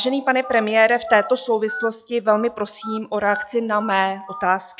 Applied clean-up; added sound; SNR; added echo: classical method log-MMSE.